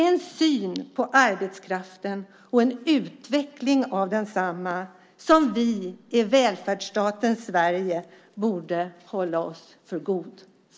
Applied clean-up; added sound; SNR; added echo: none; none; none; none.